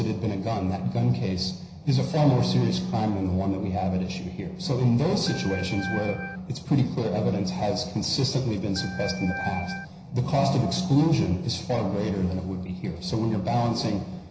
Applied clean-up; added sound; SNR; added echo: none; Organ; 10 dB; reverberation time 0.9 s.